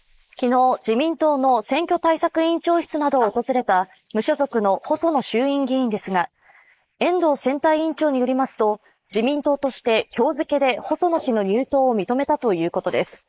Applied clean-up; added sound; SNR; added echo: neural mask model Resemble Enhance denoiser.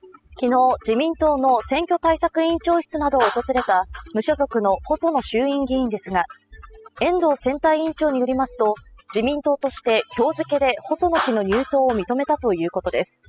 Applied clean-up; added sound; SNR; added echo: classical method spectral subtraction.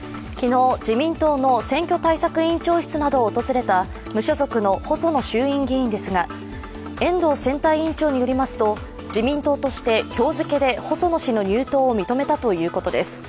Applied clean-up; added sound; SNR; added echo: none; none; none; none.